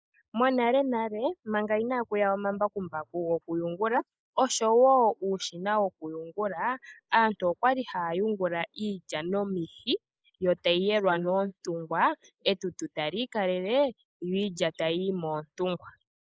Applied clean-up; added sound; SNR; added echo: neural mask model Resemble Enhance denoiser.